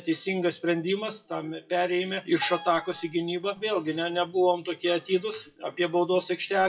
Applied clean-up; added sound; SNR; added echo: classical method WPE with log-MMSE.